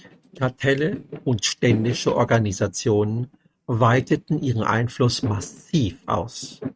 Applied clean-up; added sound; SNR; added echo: neural mask model RNNoise.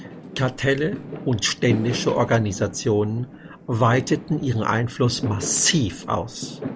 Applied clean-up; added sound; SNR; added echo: none; Fireworks; 11 dB; none.